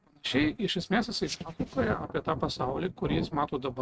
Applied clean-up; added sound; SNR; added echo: neural mask model RNNoise.